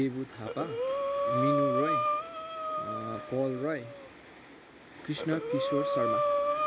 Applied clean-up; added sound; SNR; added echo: none; Breathing; -3 dB; none.